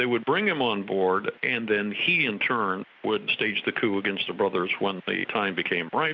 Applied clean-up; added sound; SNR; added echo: none; none; none; none.